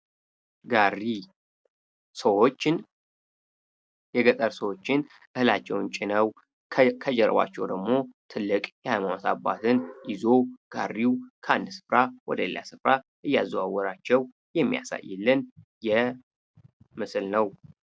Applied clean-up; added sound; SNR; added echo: none; none; none; none.